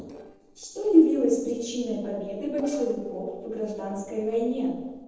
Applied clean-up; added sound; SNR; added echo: neural separator model SepFormer DNS4.